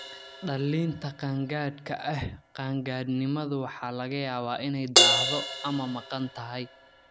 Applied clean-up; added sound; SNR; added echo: none; Crash cymbal; 0 dB; none.